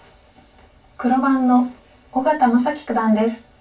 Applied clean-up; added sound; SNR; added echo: none; none; none; reverberation time 0.2 s.